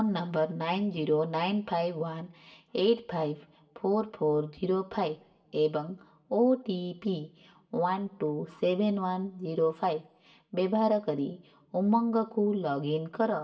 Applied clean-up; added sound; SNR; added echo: none; none; none; reverberation time 0.4 s.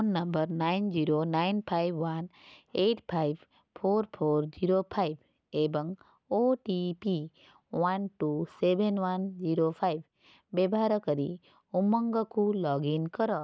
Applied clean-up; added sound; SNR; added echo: none; none; none; none.